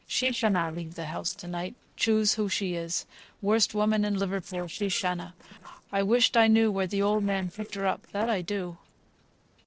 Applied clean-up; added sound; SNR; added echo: neural separator model SepFormer DNS4.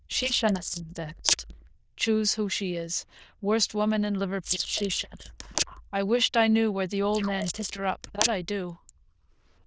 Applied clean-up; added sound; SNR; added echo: neural diffusion model UNIVERSE++.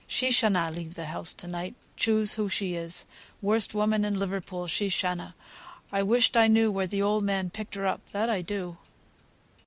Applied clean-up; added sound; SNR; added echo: none; none; none; none.